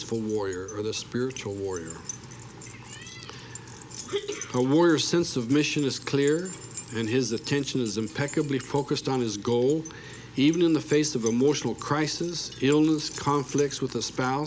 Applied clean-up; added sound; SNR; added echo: none; Keys jangling; 19 dB; none.